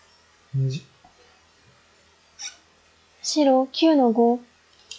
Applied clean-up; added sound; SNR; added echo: classical method log-MMSE.